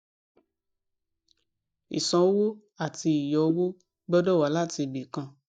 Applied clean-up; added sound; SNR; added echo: neural mask model DeepFilterNet 3.